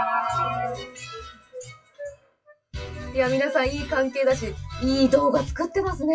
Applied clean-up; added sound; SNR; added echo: classical method WPE with log-MMSE.